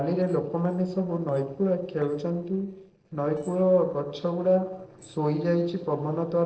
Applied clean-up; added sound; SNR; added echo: neural separator model SepFormer DNS4.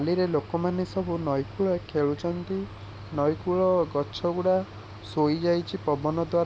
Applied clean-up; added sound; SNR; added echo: none; none; none; none.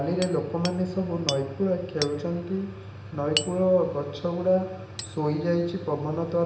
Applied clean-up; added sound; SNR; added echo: none; Hammer; 13 dB; reverberation time 0.8 s.